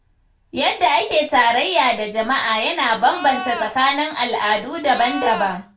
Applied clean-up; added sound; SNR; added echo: none; Livestock, farm animals, working animals; 11 dB; reverberation time 0.3 s.